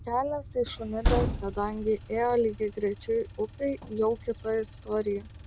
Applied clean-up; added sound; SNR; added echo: none; Train; 6 dB; none.